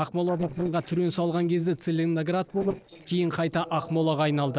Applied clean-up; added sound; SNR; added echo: neural separator model SepFormer DNS4.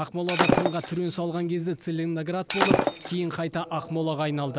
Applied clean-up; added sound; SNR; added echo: none; Shatter; 0 dB; none.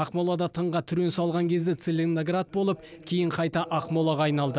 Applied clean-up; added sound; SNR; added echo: none; none; none; none.